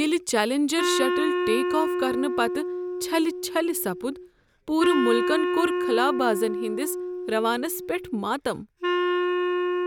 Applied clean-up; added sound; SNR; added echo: none; Wind instrument, woodwind instrument; 1 dB; none.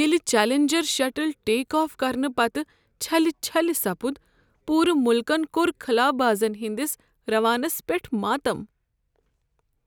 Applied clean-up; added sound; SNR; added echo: none; none; none; none.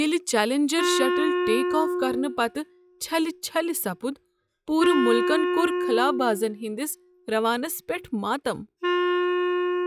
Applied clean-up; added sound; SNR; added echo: classical method log-MMSE.